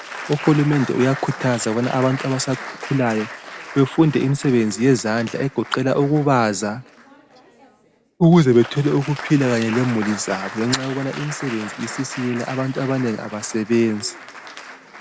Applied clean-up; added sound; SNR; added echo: none; Applause; 14 dB; none.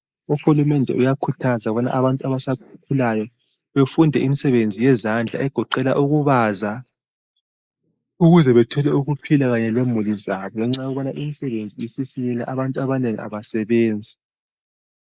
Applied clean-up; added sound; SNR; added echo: neural mask model Resemble Enhance denoiser.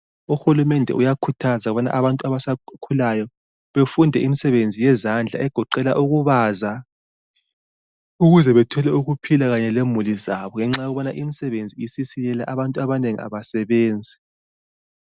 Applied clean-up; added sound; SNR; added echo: none; none; none; none.